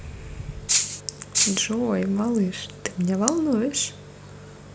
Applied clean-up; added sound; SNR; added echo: none; Rattle (instrument); -4 dB; none.